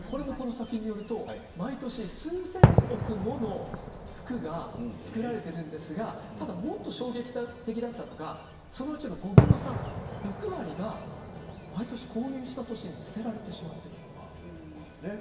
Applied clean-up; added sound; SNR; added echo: none; Fireworks; -5 dB; reverberation time 1.2 s.